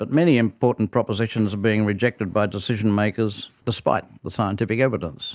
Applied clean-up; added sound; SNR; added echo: none; none; none; none.